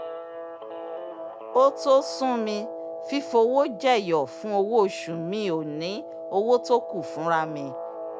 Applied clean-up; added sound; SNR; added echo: none; Guitar; 10 dB; none.